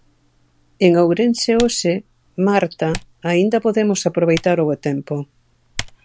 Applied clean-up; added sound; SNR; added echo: none; Typing; 18 dB; none.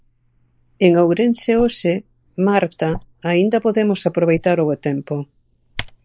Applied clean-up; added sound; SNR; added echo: neural mask model Resemble Enhance denoiser.